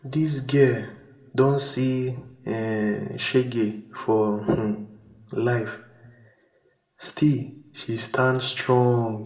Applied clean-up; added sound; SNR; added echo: none; none; none; reverberation time 0.7 s.